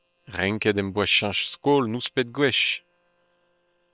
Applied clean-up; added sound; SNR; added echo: neural separator model SepFormer WHAM!.